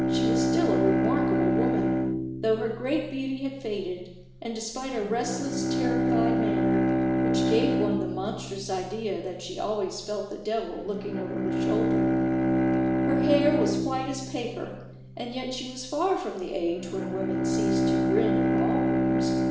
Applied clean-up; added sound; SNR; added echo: none; Bowed string instrument; -4 dB; reverberation time 0.9 s.